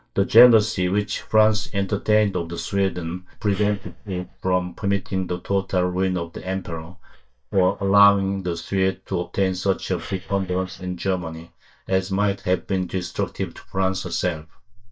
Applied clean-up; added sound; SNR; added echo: neural mask model DeepFilterNet 3.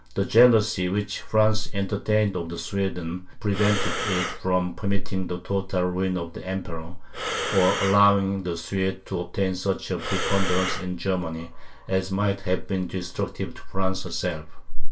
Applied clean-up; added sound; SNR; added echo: none; Breathing; 7 dB; reverberation time 0.2 s.